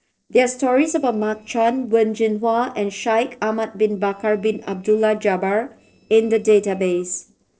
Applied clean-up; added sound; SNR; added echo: neural separator model SepFormer DNS4.